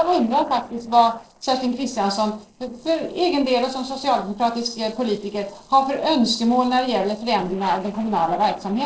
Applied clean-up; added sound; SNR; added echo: neural separator model SepFormer DNS4.